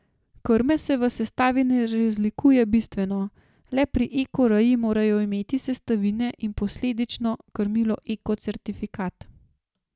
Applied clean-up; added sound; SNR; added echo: none; none; none; none.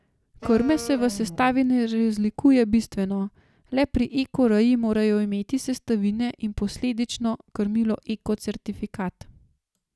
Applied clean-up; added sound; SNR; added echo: none; Wind instrument, woodwind instrument; 15 dB; none.